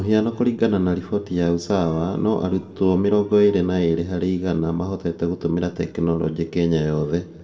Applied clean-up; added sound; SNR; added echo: none; none; none; reverberation time 1.6 s.